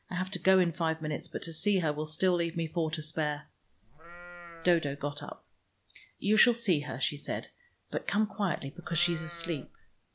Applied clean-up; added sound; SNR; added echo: none; Livestock, farm animals, working animals; 17 dB; none.